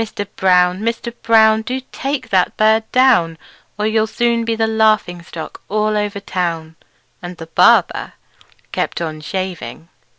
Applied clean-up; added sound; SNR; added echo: none; none; none; none.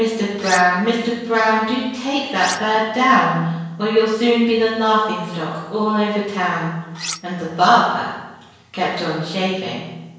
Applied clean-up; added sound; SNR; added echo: none; Cutlery, silverware; 11 dB; reverberation time 1.0 s.